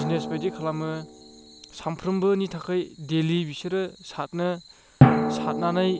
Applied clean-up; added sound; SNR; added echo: none; Drum; 0 dB; none.